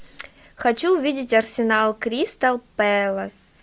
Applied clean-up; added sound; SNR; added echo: none; none; none; none.